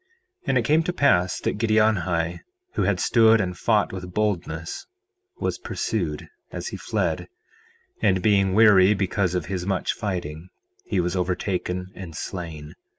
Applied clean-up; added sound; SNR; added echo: none; none; none; none.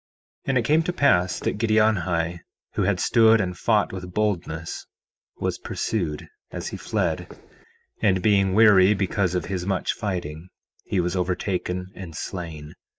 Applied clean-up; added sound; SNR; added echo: neural mask model DeepFilterNet 3.